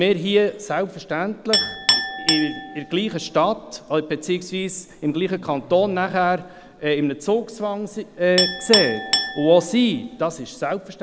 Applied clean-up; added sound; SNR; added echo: none; Chink, clink; 6 dB; none.